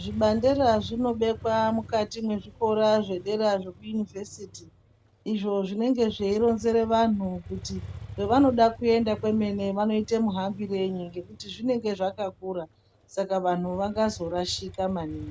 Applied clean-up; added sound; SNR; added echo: none; Motorcycle; 17 dB; none.